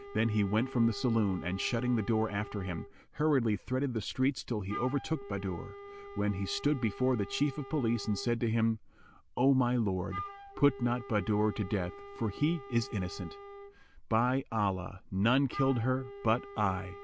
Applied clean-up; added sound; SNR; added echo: none; Wind instrument, woodwind instrument; 16 dB; none.